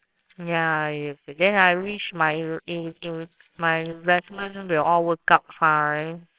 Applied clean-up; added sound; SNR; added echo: neural separator model SepFormer WHAMR!.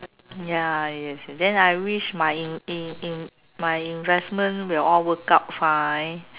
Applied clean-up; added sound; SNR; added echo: none; none; none; none.